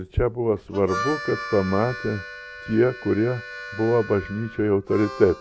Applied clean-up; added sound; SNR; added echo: none; Harmonica; 12 dB; none.